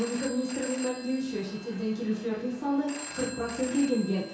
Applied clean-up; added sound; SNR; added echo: none; Telephone; 12 dB; reverberation time 0.6 s.